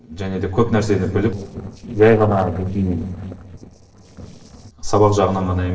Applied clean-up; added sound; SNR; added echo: neural separator model SepFormer DNS4.